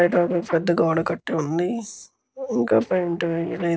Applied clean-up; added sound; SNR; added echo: neural separator model SepFormer DNS4.